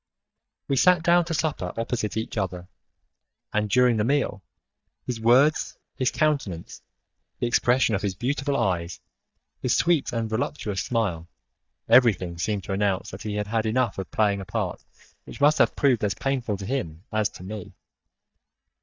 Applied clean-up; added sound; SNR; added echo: neural mask model DeepFilterNet 3.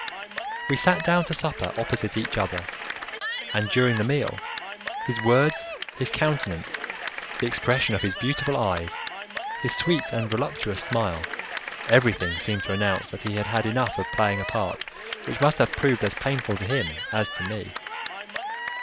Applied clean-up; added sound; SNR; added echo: none; Cheering / Clapping; 7 dB; none.